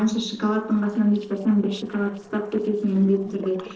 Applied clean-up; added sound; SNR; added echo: neural separator model SepFormer DNS4.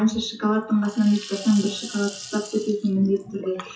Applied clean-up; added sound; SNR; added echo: classical method WPE with log-MMSE.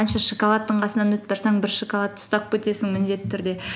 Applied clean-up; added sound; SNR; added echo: none; none; none; none.